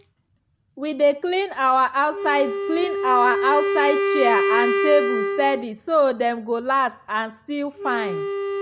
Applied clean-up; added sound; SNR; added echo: none; Wind instrument, woodwind instrument; 3 dB; none.